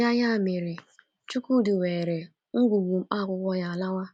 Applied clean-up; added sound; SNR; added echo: none; none; none; none.